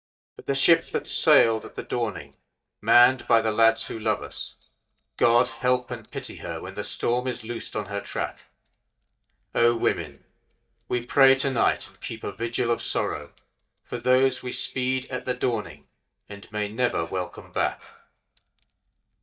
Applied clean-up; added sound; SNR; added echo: neural mask model DeepFilterNet 3.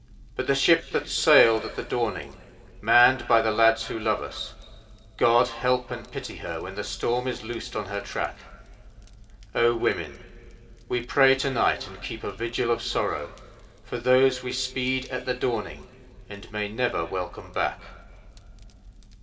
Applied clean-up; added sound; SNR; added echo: none; Fire; 20 dB; reverberation time 2.4 s.